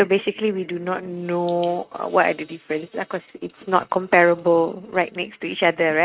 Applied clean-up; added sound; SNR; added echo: neural mask model RNNoise.